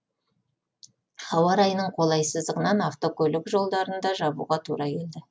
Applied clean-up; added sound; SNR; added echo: none; none; none; none.